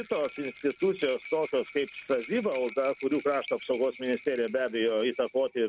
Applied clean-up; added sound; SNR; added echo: none; Rattle; 12 dB; none.